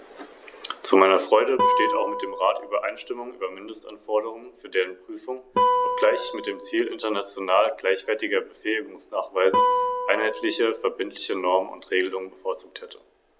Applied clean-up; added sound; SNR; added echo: none; Guitar; 4 dB; none.